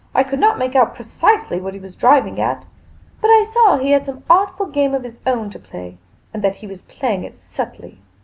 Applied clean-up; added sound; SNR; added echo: none; none; none; none.